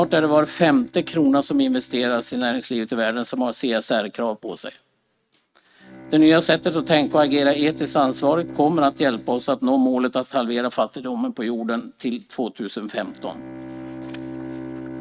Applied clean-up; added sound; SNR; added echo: neural mask model RNNoise.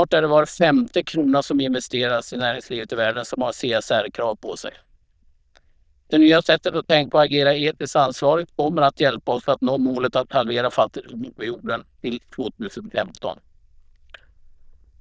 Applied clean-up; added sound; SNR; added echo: neural diffusion model UNIVERSE++.